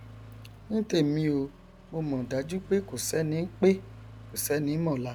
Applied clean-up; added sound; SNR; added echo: none; Accelerating, revving, vroom; 18 dB; none.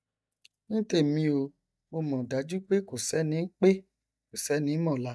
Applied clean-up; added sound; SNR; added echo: neural mask model DeepFilterNet 3.